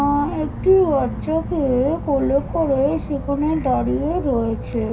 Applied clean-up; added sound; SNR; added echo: none; Insect / Frog; 8 dB; reverberation time 0.4 s.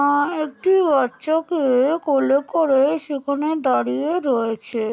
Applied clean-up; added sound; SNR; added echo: none; none; none; none.